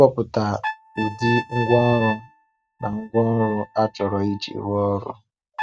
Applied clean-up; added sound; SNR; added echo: neural mask model RNNoise.